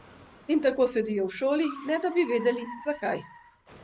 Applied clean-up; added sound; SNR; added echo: none; Car; 19 dB; none.